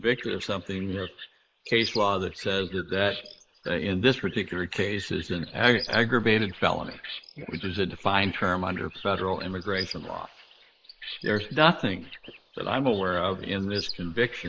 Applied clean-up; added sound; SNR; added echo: neural mask model Resemble Enhance denoiser.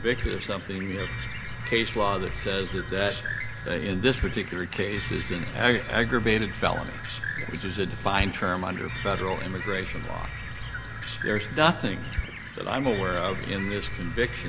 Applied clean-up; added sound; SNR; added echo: none; Domestic sounds, home sounds + Bird; 5 dB; none.